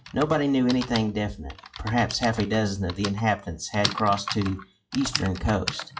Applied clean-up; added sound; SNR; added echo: classical method WPE with log-MMSE.